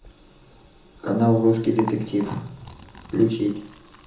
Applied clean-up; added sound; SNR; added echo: none; Liquid; 18 dB; reverberation time 0.6 s.